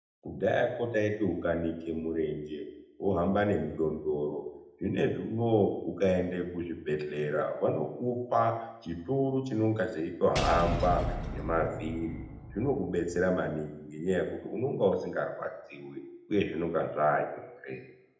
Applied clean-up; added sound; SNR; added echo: none; Shatter / Boom; 5 dB; reverberation time 0.8 s.